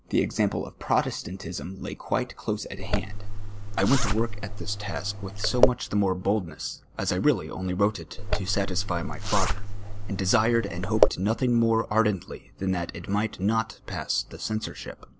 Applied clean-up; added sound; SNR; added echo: none; Zipper (clothing); -2 dB; none.